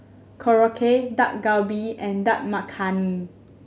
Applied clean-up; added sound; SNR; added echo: none; none; none; none.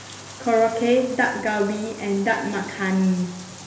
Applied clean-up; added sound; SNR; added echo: none; Bathtub (filling or washing); 18 dB; reverberation time 1.4 s.